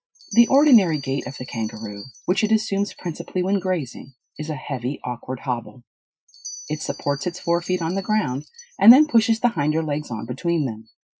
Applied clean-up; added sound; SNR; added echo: classical method Wiener filter.